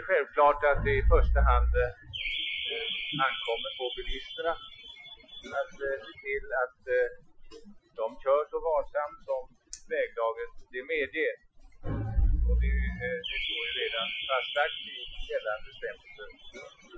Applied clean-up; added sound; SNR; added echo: classical method Wiener filter.